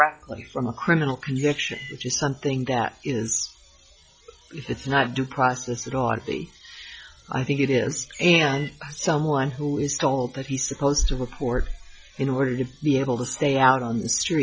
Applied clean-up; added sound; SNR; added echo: classical method log-MMSE.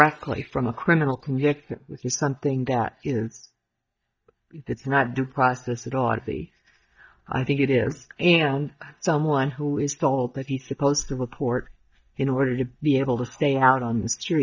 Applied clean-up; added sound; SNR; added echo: neural mask model DeepFilterNet 3.